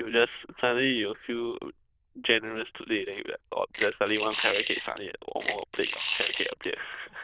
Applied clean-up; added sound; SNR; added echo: neural diffusion model UNIVERSE++.